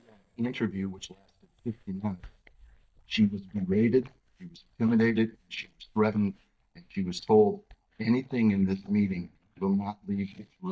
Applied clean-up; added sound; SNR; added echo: neural mask model DeepFilterNet 3.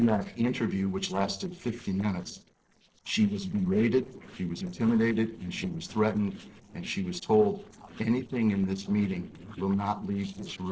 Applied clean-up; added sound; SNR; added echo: neural separator model SepFormer DNS4.